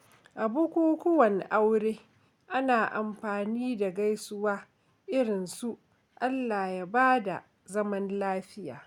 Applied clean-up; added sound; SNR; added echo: none; none; none; none.